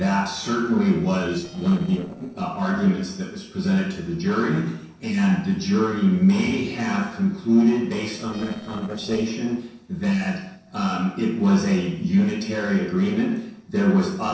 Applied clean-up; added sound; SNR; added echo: neural separator model SepFormer DNS4.